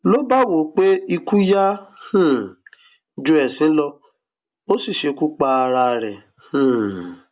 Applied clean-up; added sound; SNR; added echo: none; none; none; none.